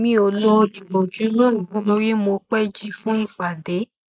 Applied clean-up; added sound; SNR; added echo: neural mask model Resemble Enhance denoiser.